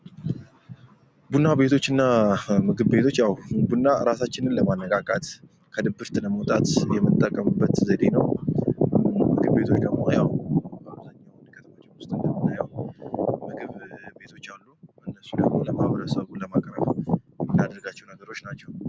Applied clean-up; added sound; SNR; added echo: none; none; none; none.